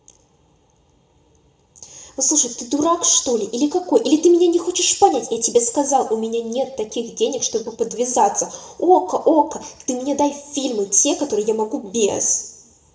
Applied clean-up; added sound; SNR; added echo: none; none; none; reverberation time 0.6 s.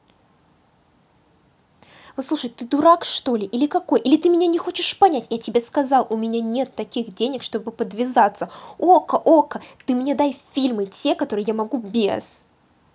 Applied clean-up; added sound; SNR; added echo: none; none; none; none.